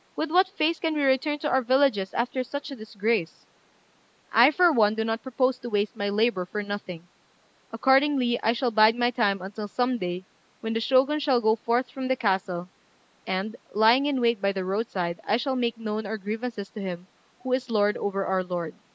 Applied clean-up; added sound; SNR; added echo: none; none; none; none.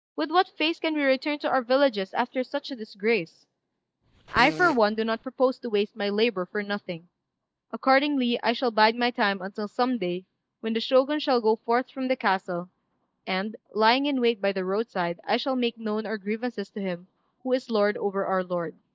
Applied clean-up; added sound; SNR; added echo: neural mask model DeepFilterNet 3.